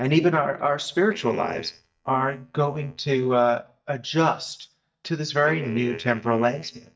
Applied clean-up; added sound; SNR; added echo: neural mask model DeepFilterNet 3.